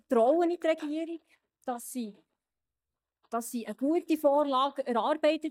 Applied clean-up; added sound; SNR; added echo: neural mask model DeepFilterNet 3.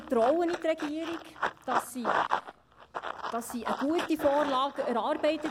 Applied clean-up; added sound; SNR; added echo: none; Run; 5 dB; none.